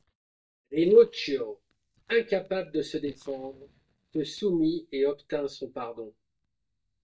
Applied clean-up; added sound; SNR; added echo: neural mask model DeepFilterNet 3.